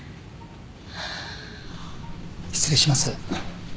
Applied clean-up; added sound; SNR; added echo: none; none; none; none.